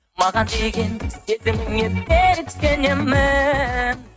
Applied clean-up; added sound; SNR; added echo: neural mask model RNNoise.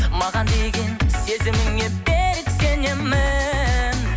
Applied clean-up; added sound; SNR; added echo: none; none; none; none.